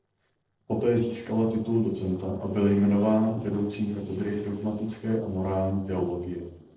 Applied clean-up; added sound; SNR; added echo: neural separator model SepFormer DNS4.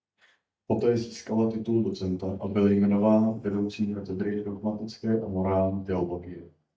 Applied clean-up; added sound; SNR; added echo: neural mask model DeepFilterNet 3.